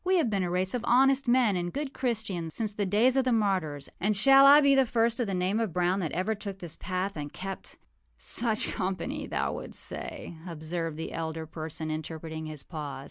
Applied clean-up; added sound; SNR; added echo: none; none; none; none.